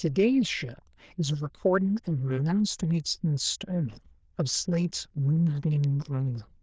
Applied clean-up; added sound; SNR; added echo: neural diffusion model UNIVERSE++.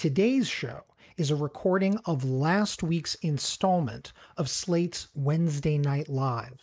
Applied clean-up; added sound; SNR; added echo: neural mask model Resemble Enhance denoiser.